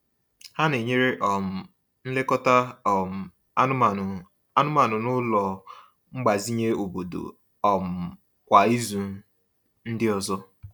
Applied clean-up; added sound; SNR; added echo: none; none; none; none.